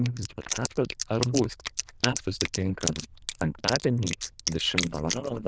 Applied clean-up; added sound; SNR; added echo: neural diffusion model UNIVERSE++.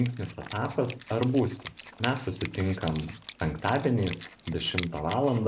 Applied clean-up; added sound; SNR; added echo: none; Wind instrument, woodwind instrument; 8 dB; none.